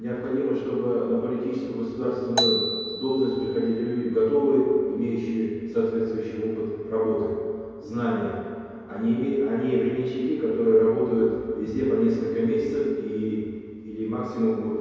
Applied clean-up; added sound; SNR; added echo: none; Marimba, xylophone; 5 dB; reverberation time 2.2 s.